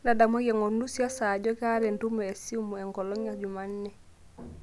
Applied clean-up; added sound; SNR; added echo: none; Wind instrument, woodwind instrument; 16 dB; none.